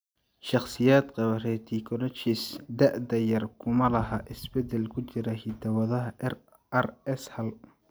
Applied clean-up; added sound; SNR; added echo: none; none; none; none.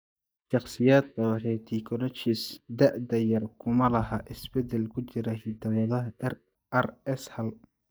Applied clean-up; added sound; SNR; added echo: neural mask model DeepFilterNet 3.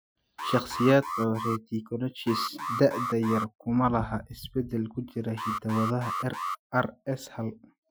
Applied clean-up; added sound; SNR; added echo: classical method Wiener filter.